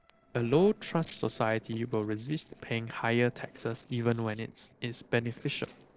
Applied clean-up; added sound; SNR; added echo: neural separator model SepFormer DNS4.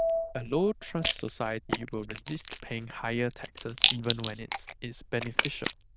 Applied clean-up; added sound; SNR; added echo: neural diffusion model UNIVERSE++.